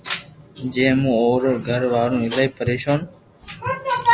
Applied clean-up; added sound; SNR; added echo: none; none; none; none.